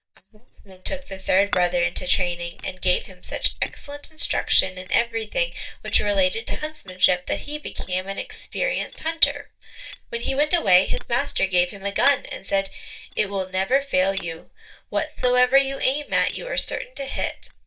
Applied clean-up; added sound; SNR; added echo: neural mask model DeepFilterNet 3.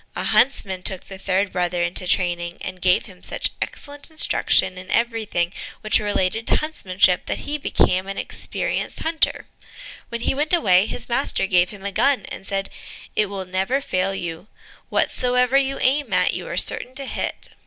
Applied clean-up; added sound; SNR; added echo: none; none; none; none.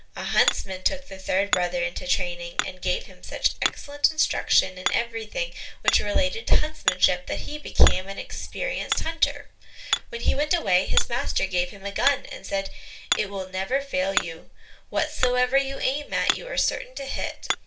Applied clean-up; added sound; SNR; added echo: none; Hammer; 11 dB; reverberation time 0.2 s.